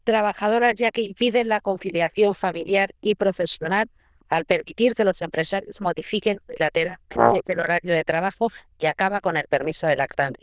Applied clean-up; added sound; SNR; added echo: neural diffusion model UNIVERSE++.